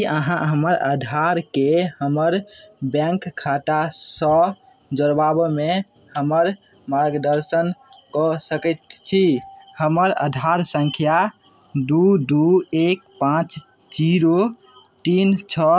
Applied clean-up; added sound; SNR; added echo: none; none; none; none.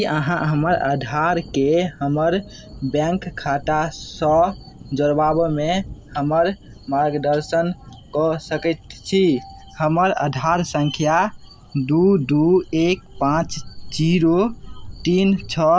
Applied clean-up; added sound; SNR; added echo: none; Thunder; 18 dB; none.